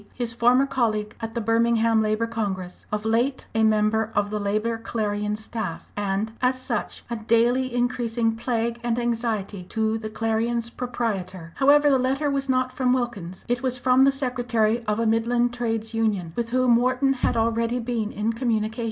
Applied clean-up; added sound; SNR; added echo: none; Bass drum; 9 dB; none.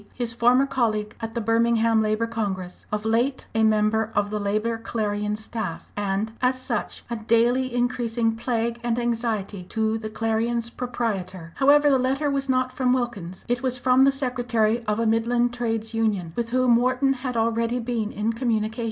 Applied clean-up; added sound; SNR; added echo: none; none; none; none.